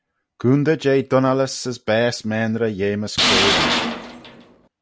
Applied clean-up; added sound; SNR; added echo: none; Tools; -1 dB; none.